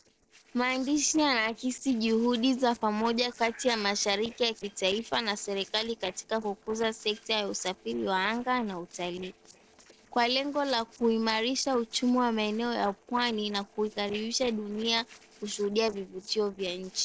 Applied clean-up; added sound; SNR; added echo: neural separator model SepFormer DNS4.